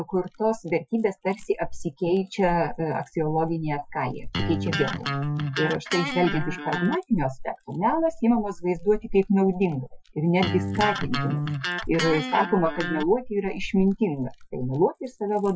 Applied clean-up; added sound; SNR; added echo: classical method Wiener filter.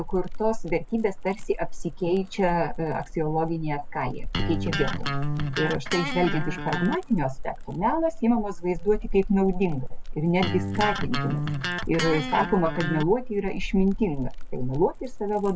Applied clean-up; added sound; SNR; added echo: none; Electric guitar + Crackle; 3 dB; none.